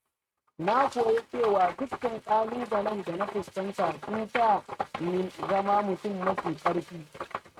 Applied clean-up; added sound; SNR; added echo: neural mask model RNNoise.